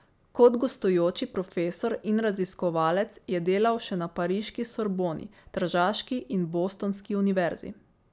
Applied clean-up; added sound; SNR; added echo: none; none; none; none.